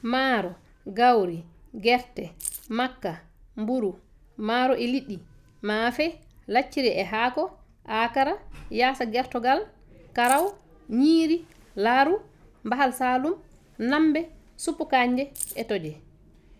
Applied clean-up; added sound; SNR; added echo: none; Keys jangling; 11 dB; none.